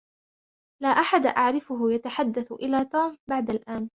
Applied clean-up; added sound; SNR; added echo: none; none; none; none.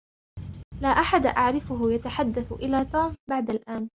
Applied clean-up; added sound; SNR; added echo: none; Boat, Water vehicle; 12 dB; none.